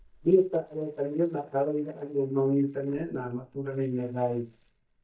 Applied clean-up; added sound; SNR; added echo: neural mask model DeepFilterNet 3.